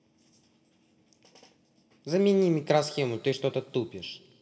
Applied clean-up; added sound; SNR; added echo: none; none; none; reverberation time 1.6 s.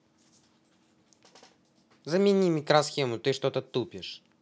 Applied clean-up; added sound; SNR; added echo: none; none; none; none.